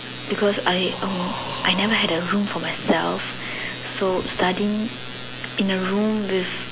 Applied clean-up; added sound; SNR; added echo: none; Breathing; 12 dB; none.